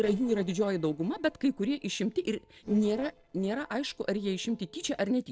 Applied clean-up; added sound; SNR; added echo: neural separator model SepFormer DNS4.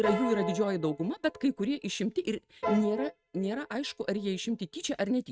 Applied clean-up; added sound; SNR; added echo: neural mask model RNNoise.